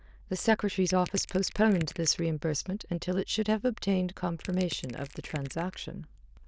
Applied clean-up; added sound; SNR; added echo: neural diffusion model UNIVERSE++.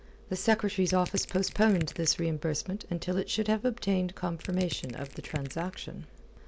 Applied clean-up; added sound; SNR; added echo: none; Crushing; 14 dB; none.